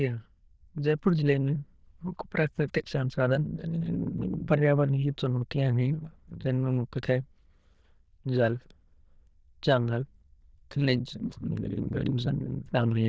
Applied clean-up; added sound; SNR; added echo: neural diffusion model UNIVERSE++.